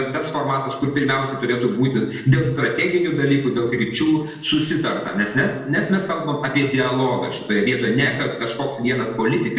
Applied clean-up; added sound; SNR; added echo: none; none; none; reverberation time 0.8 s.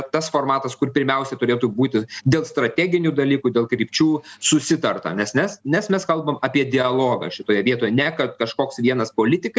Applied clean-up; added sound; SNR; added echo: none; none; none; none.